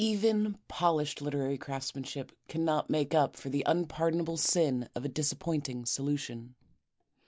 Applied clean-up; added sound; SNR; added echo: none; none; none; none.